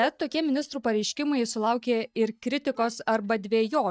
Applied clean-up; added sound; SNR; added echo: neural mask model DeepFilterNet 3.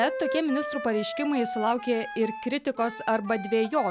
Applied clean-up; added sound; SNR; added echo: none; Wind instrument, woodwind instrument; 8 dB; none.